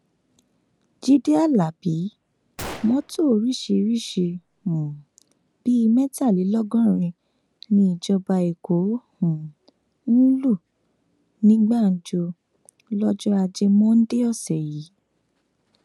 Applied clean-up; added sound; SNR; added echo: none; Gunshot, gunfire; 19 dB; none.